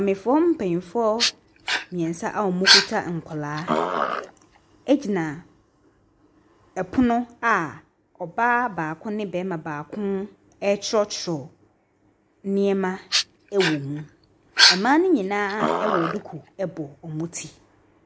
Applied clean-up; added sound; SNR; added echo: none; Dog; -1 dB; none.